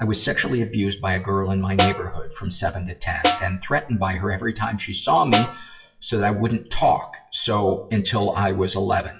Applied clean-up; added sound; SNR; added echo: classical method WPE with log-MMSE.